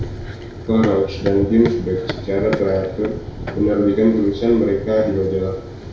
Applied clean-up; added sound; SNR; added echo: none; Run; 9 dB; reverberation time 0.6 s.